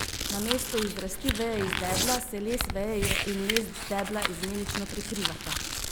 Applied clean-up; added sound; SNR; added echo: none; Domestic sounds, home sounds + Crumpling, crinkling; 0 dB; none.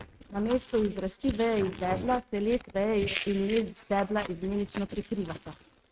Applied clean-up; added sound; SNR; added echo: neural mask model RNNoise.